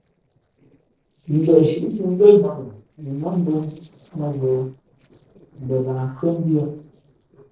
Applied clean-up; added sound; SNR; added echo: neural separator model SepFormer DNS4.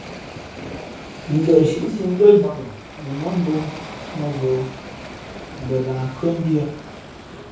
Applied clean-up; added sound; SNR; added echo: none; Waves, surf; 14 dB; reverberation time 0.6 s.